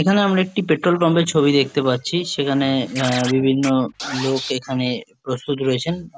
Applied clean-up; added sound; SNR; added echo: none; Scratching (performance technique); 14 dB; none.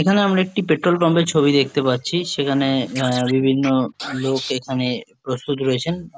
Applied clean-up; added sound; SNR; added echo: neural mask model Resemble Enhance denoiser.